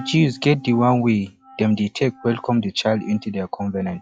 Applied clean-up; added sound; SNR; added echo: classical method log-MMSE.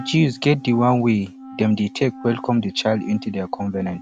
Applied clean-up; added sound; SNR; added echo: none; Wind instrument, woodwind instrument; 17 dB; none.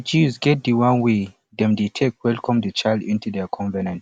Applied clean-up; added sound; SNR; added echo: none; none; none; none.